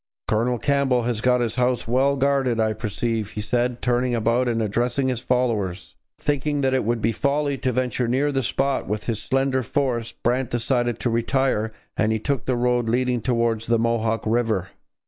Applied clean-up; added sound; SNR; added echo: none; none; none; none.